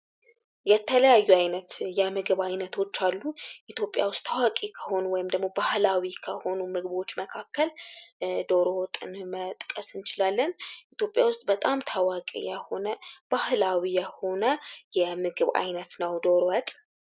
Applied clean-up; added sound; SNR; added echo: none; none; none; none.